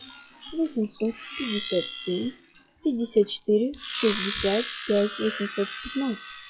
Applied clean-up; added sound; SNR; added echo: classical method log-MMSE.